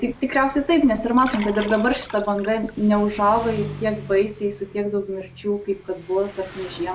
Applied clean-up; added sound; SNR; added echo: none; Liquid + Engine; 16 dB; none.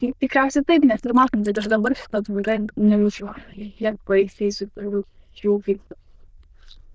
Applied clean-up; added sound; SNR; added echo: neural diffusion model UNIVERSE++.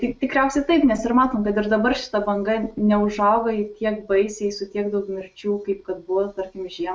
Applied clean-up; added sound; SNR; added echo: none; none; none; none.